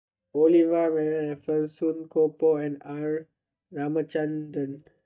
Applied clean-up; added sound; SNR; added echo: neural mask model DeepFilterNet 3.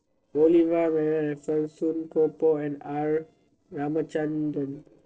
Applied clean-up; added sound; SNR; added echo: neural separator model SepFormer DNS4.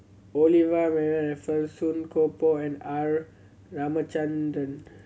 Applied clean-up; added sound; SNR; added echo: none; none; none; none.